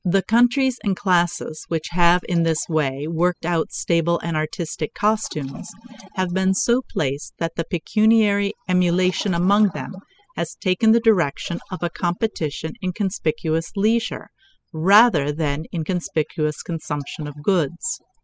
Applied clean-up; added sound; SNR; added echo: classical method spectral subtraction.